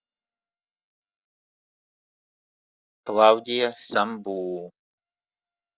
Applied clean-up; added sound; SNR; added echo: neural mask model DeepFilterNet 3.